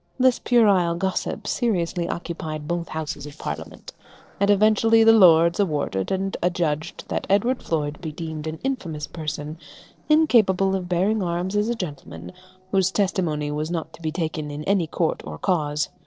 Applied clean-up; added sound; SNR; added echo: neural separator model SepFormer DNS4.